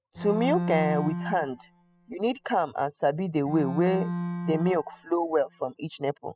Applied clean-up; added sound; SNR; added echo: classical method spectral subtraction.